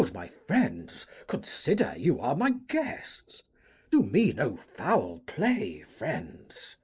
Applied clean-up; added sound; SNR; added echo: neural mask model Resemble Enhance denoiser.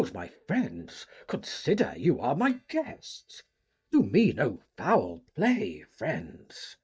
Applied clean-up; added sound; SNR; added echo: neural mask model DeepFilterNet 3.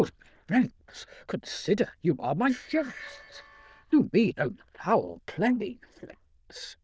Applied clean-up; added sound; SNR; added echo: neural diffusion model UNIVERSE++.